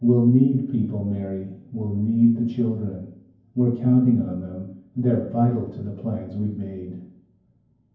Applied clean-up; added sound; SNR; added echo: none; none; none; reverberation time 0.9 s.